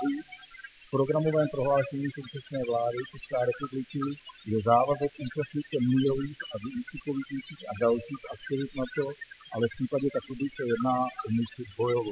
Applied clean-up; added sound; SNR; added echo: classical method spectral subtraction.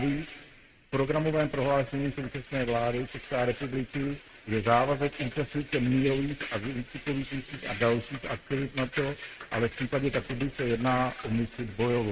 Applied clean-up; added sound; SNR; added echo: neural mask model RNNoise.